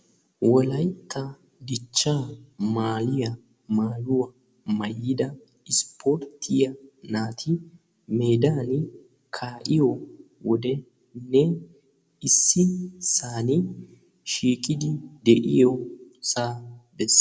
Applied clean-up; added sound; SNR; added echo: none; none; none; none.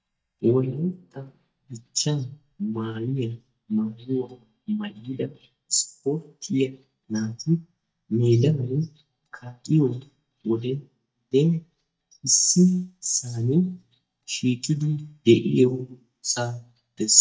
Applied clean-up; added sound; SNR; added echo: neural mask model DeepFilterNet 3.